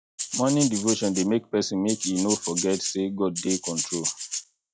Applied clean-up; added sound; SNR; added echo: classical method log-MMSE.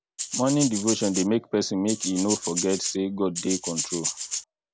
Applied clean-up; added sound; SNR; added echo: none; Rattle (instrument); 4 dB; none.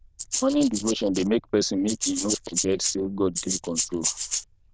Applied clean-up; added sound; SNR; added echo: neural diffusion model UNIVERSE++.